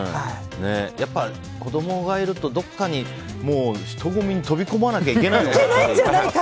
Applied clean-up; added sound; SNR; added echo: none; none; none; none.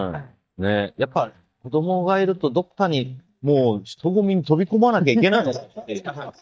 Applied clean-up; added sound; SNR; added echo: neural mask model DeepFilterNet 3.